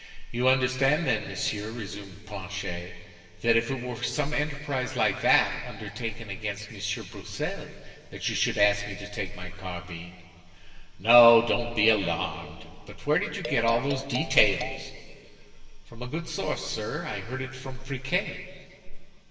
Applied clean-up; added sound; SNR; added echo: none; Marimba, xylophone; 10 dB; reverberation time 2.8 s.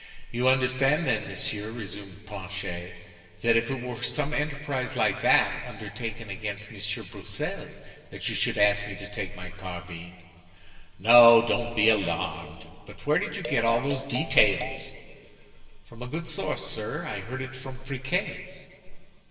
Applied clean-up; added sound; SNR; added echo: neural separator model SepFormer DNS4.